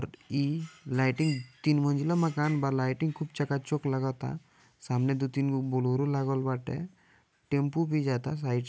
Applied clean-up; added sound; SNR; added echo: none; none; none; none.